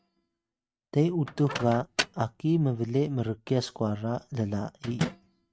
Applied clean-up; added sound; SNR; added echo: neural mask model RNNoise.